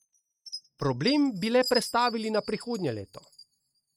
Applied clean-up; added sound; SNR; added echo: neural mask model RNNoise.